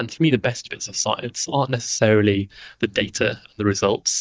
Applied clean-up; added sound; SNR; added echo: neural mask model DeepFilterNet 3.